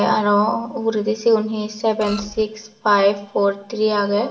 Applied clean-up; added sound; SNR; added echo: none; Printer; 15 dB; reverberation time 0.6 s.